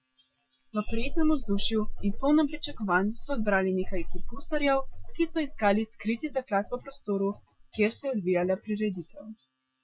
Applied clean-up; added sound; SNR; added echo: classical method Wiener filter.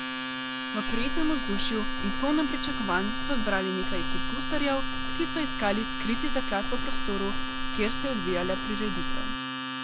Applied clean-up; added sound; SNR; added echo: none; Domestic sounds, home sounds + Livestock, farm animals, working animals; -2 dB; none.